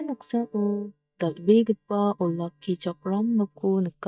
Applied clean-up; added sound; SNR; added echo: neural mask model DeepFilterNet 3.